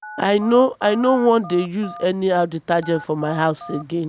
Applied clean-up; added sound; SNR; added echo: none; Telephone; 17 dB; none.